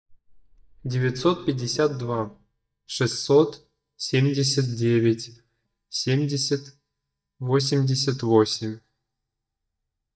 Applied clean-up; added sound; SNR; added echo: neural mask model DeepFilterNet 3.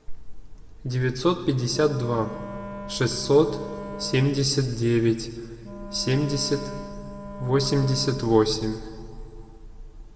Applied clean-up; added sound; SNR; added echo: none; Wind instrument, woodwind instrument; 13 dB; reverberation time 1.3 s.